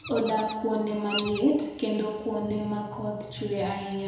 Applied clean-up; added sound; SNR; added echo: none; Bird vocalization, bird call, bird song; 15 dB; reverberation time 1.0 s.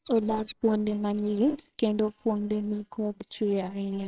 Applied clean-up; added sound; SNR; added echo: neural separator model SepFormer WHAMR!.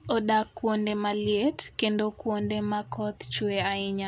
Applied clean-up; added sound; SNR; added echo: none; none; none; none.